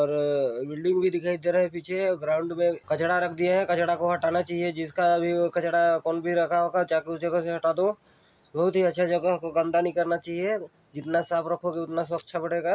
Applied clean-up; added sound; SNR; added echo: none; none; none; none.